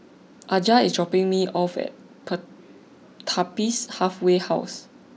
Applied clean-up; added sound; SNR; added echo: none; none; none; none.